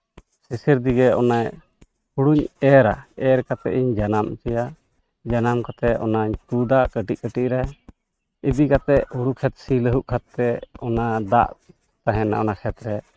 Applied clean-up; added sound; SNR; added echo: neural mask model RNNoise.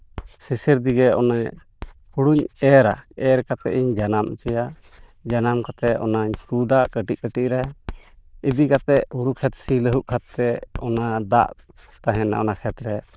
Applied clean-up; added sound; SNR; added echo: neural diffusion model UNIVERSE++.